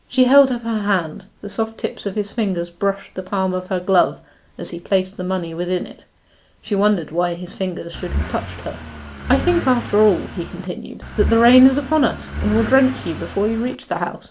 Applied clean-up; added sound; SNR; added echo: none; Accelerating, revving, vroom / Car; 8 dB; none.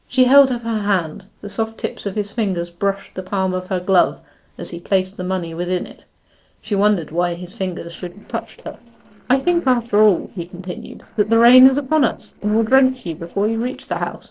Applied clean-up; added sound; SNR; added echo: neural separator model SepFormer DNS4.